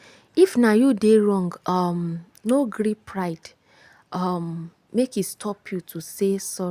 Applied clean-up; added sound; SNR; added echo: none; none; none; none.